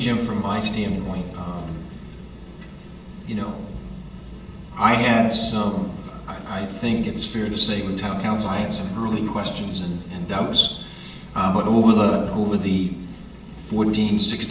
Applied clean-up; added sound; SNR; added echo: none; none; none; reverberation time 0.8 s.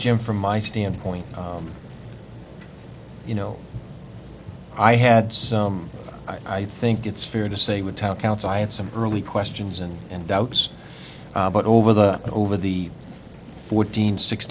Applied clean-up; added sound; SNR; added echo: none; none; none; none.